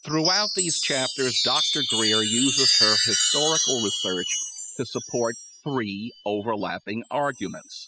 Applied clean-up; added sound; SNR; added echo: classical method spectral subtraction.